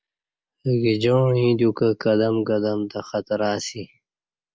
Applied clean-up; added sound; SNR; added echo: none; none; none; none.